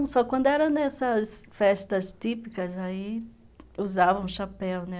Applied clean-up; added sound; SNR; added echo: none; none; none; none.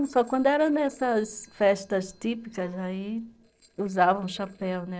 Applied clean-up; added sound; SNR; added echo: neural separator model SepFormer DNS4.